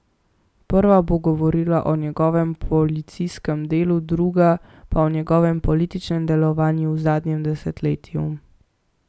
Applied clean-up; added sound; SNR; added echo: none; none; none; none.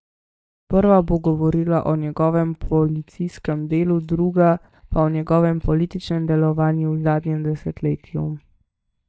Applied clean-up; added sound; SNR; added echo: neural mask model DeepFilterNet 3.